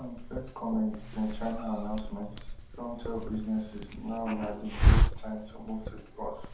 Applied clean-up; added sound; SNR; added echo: none; Hiss; -5 dB; reverberation time 0.6 s.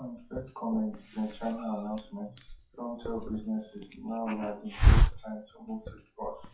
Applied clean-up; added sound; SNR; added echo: classical method WPE with log-MMSE.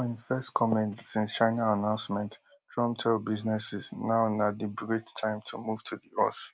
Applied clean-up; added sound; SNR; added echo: none; none; none; none.